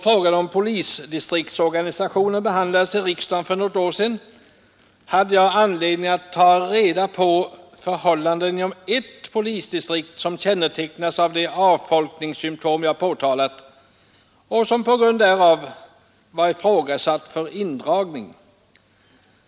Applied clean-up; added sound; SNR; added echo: none; none; none; none.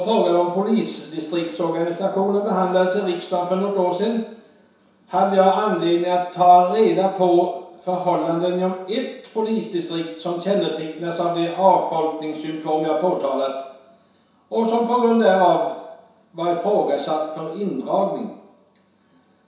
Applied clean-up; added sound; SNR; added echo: none; none; none; reverberation time 0.7 s.